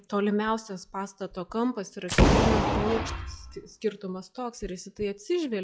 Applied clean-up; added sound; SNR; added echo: classical method log-MMSE.